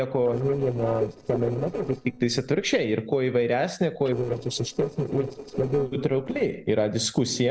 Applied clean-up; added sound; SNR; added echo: neural separator model SepFormer DNS4.